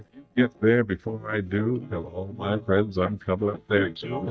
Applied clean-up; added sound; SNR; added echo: neural mask model DeepFilterNet 3.